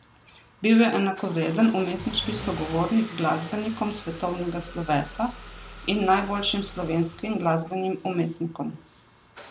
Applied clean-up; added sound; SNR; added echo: none; Engine starting / Car; 16 dB; none.